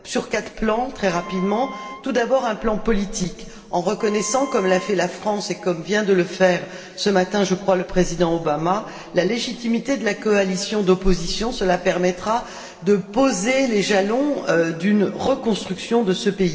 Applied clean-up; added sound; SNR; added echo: none; Wind instrument, woodwind instrument; 18 dB; reverberation time 2.0 s.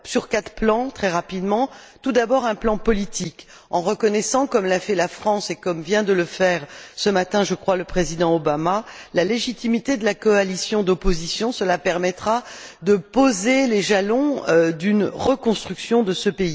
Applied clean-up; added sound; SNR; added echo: none; none; none; none.